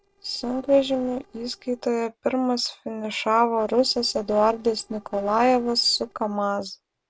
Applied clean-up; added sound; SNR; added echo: neural separator model SepFormer DNS4.